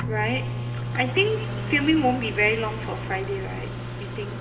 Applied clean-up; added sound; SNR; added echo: none; Microwave oven; 4 dB; reverberation time 1.7 s.